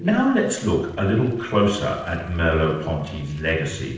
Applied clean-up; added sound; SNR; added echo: neural separator model SepFormer DNS4.